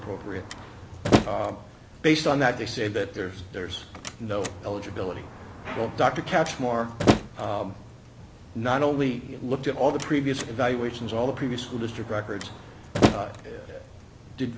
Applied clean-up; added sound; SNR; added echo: none; Slam; 4 dB; none.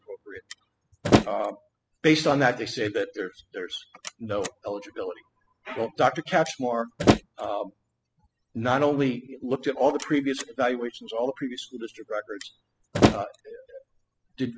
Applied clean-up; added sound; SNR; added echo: classical method spectral subtraction.